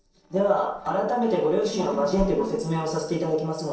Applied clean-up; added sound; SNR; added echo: neural separator model SepFormer DNS4.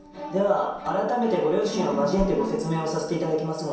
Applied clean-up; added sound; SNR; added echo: none; Liquid; 18 dB; reverberation time 0.7 s.